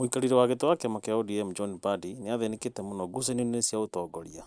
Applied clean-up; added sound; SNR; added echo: neural mask model Resemble Enhance denoiser.